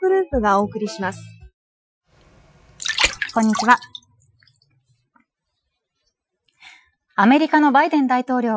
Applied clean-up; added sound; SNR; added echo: classical method Wiener filter.